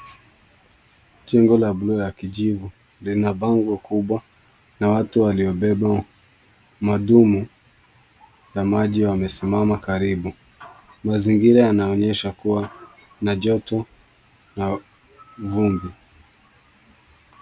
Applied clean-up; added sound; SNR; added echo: none; none; none; none.